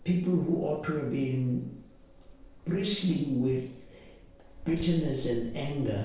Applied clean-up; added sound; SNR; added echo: none; Cricket; 14 dB; reverberation time 0.7 s.